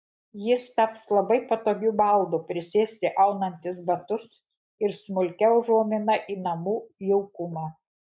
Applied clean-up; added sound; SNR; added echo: neural mask model Resemble Enhance denoiser.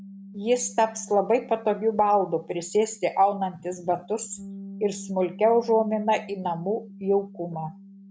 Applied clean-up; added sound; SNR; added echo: none; Bass guitar; 18 dB; none.